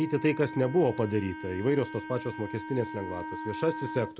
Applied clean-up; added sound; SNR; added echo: none; Wind instrument, woodwind instrument; 10 dB; none.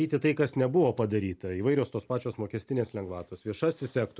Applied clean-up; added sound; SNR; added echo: none; none; none; none.